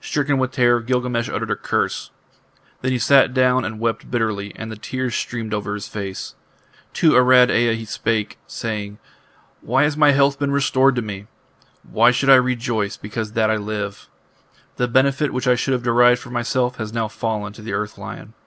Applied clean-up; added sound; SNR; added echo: none; none; none; none.